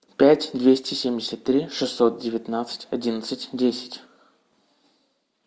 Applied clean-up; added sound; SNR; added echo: none; none; none; none.